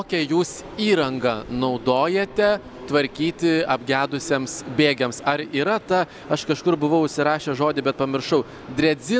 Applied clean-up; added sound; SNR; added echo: none; none; none; none.